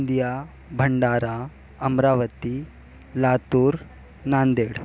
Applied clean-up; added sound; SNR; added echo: none; none; none; none.